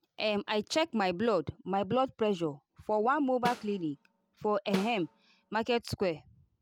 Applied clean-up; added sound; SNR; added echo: none; Snare drum; 11 dB; none.